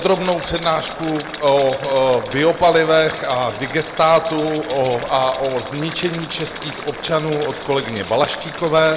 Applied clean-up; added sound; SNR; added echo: none; Boiling + Rattle; 13 dB; none.